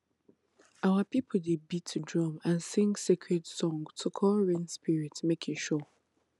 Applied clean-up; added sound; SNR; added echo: none; none; none; none.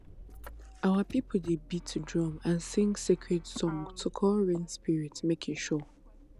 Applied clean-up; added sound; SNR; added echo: none; Motor vehicle (road); 17 dB; none.